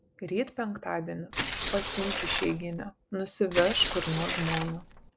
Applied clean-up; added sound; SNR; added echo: none; Tearing; 1 dB; none.